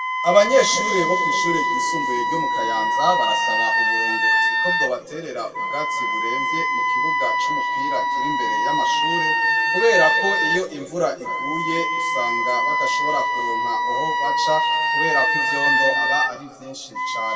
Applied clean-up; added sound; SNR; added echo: none; Wind instrument, woodwind instrument; -5 dB; reverberation time 1.7 s.